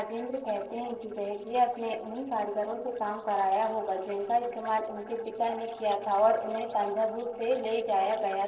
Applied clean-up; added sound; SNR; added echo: neural separator model SepFormer DNS4.